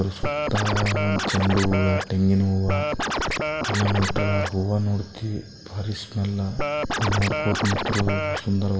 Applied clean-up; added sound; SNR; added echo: none; Scratching (performance technique); 1 dB; reverberation time 0.6 s.